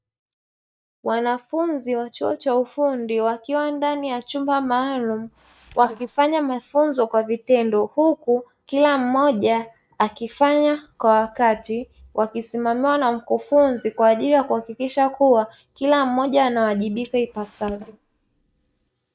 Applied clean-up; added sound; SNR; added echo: neural mask model DeepFilterNet 3.